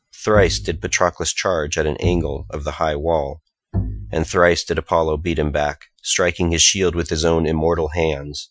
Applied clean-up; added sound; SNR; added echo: classical method Wiener filter.